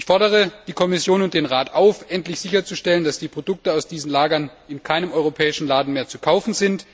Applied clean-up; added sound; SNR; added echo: none; none; none; none.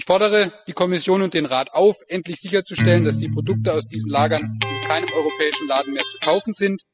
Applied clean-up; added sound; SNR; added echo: classical method spectral subtraction.